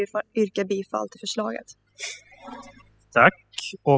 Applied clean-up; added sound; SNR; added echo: classical method spectral subtraction.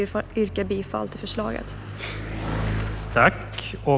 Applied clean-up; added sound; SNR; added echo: none; Bicycle; 6 dB; none.